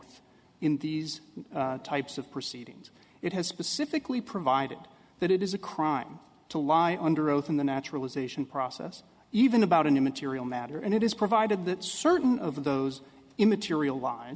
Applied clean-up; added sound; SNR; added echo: none; none; none; none.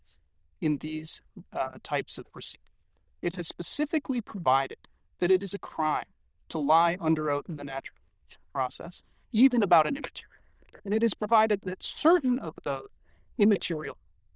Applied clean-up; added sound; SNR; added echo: neural diffusion model UNIVERSE++.